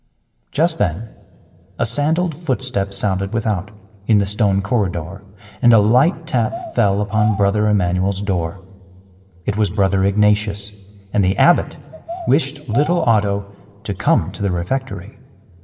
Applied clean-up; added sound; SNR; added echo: none; Bird vocalization, bird call, bird song; 14 dB; reverberation time 1.5 s.